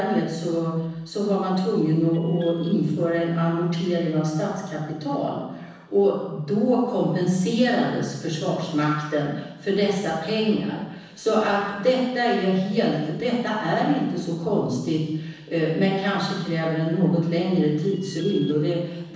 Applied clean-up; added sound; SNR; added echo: neural separator model SepFormer DNS4.